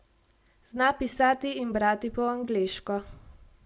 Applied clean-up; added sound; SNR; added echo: none; none; none; none.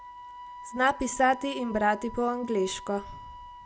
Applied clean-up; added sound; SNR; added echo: none; Wind instrument, woodwind instrument; 14 dB; none.